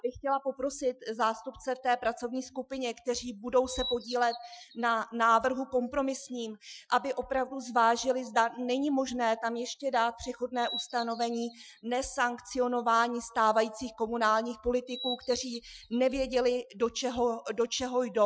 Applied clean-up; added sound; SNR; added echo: classical method Wiener filter.